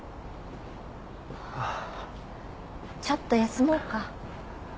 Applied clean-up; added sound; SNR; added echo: none; none; none; none.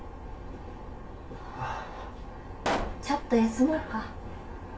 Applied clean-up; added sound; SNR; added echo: none; Explosion; 2 dB; reverberation time 0.2 s.